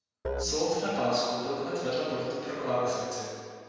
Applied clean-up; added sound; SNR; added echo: none; Musical instrument; 10 dB; reverberation time 1.9 s.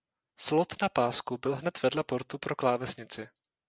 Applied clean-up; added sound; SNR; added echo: none; none; none; none.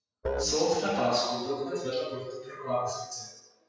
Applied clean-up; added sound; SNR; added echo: classical method WPE with log-MMSE.